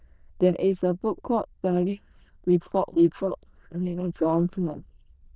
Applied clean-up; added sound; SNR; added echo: neural diffusion model UNIVERSE++.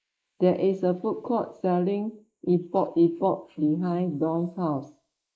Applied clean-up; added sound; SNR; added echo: neural mask model Resemble Enhance denoiser.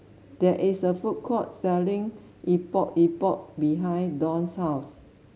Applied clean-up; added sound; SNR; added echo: none; none; none; none.